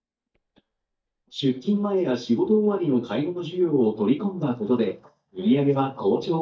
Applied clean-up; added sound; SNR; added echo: neural mask model DeepFilterNet 3.